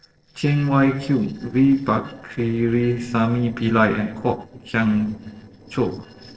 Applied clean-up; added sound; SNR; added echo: neural separator model SepFormer DNS4.